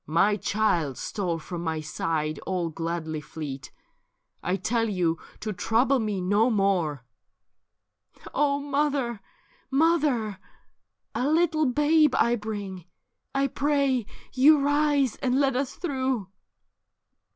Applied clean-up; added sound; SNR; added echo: none; none; none; none.